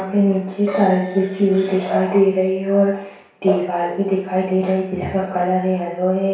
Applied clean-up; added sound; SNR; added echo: none; none; none; reverberation time 0.6 s.